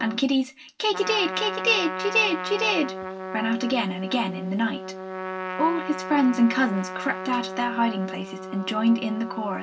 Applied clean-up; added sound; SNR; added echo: none; Trumpet; 8 dB; reverberation time 0.1 s.